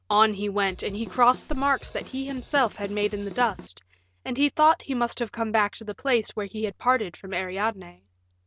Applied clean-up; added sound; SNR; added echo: none; Drum / Drum kit; 17 dB; none.